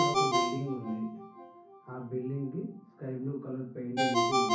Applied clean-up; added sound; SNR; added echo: none; Ringtone; -4 dB; reverberation time 0.6 s.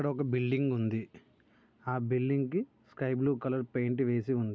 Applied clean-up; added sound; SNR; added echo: none; none; none; none.